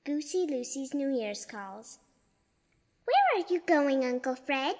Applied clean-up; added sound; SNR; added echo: none; none; none; reverberation time 0.8 s.